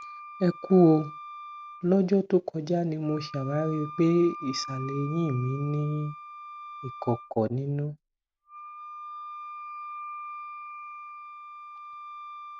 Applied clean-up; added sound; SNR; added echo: none; Wind instrument, woodwind instrument; 13 dB; none.